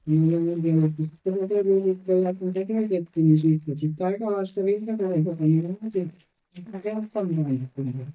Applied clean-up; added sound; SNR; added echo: neural mask model DeepFilterNet 3.